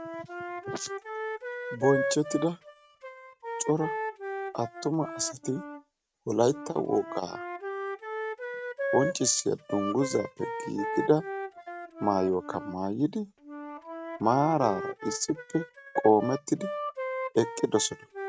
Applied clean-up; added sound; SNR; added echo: neural mask model RNNoise.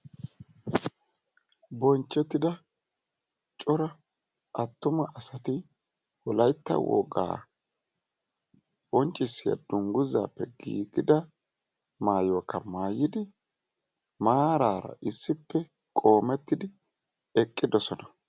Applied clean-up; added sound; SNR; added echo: none; none; none; none.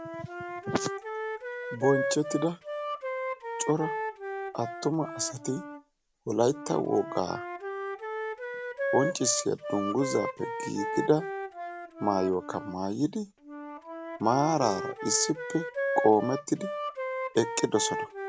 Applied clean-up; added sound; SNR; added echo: none; Wind instrument, woodwind instrument; 5 dB; none.